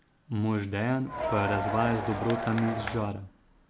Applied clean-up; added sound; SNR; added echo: none; Crowd; 3 dB; none.